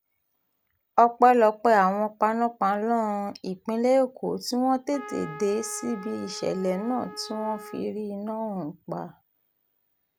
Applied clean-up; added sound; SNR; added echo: none; Trumpet; 16 dB; none.